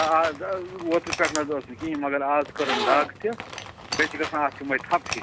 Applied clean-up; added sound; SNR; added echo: none; Zipper (clothing); 7 dB; none.